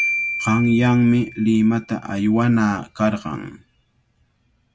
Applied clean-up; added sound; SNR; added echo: none; Marimba, xylophone; 11 dB; none.